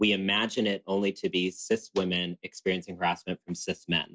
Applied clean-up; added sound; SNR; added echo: none; none; none; none.